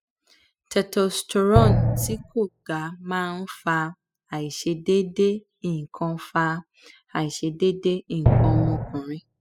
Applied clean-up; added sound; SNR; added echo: classical method spectral subtraction.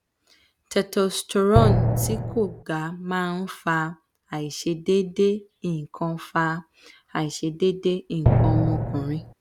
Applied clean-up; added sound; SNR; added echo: none; Drum; -5 dB; none.